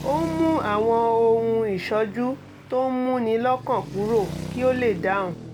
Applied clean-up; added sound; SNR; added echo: none; Traffic noise, roadway noise; 12 dB; none.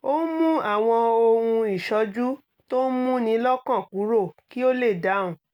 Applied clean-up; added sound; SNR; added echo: none; none; none; none.